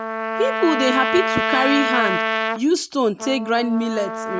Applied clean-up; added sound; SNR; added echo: none; Trumpet; 2 dB; none.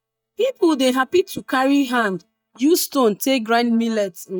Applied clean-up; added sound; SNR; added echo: neural mask model DeepFilterNet 3.